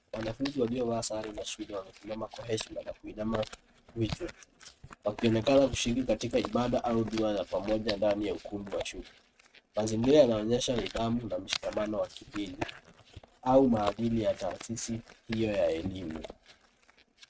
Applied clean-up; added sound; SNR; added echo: neural mask model RNNoise.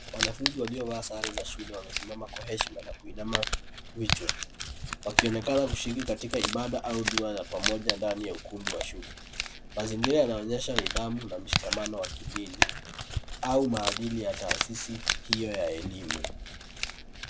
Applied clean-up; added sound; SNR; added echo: none; Crumpling, crinkling; 0 dB; none.